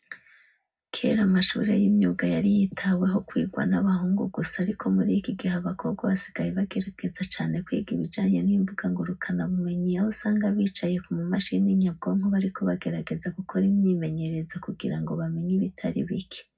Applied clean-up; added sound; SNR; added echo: none; none; none; reverberation time 0.4 s.